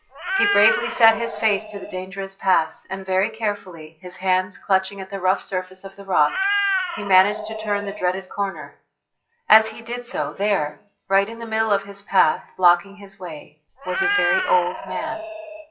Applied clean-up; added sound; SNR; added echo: classical method WPE with log-MMSE.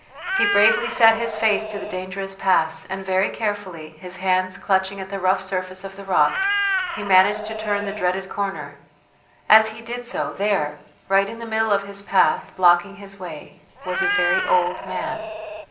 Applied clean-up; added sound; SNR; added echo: none; Meow; 3 dB; reverberation time 0.5 s.